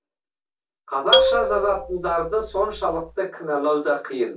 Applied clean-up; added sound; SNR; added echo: none; Marimba, xylophone; -1 dB; reverberation time 0.1 s.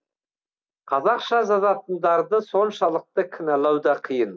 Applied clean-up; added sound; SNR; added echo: none; none; none; none.